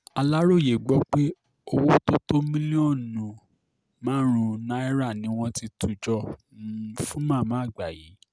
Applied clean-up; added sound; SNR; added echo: none; none; none; none.